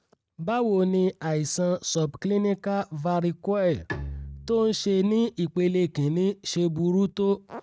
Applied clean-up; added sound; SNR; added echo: neural mask model RNNoise.